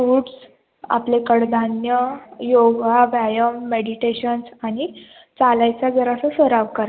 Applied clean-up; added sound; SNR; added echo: none; none; none; none.